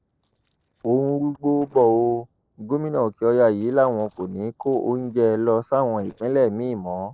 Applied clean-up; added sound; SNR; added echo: neural separator model SepFormer DNS4.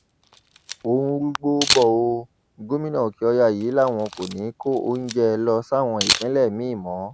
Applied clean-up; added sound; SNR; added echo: none; Camera; 9 dB; none.